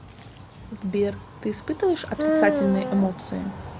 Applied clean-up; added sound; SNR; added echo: none; none; none; none.